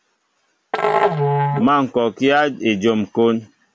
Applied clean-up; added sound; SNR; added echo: none; Musical instrument; 2 dB; none.